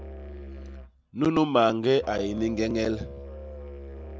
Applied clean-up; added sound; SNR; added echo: none; Musical instrument; 13 dB; none.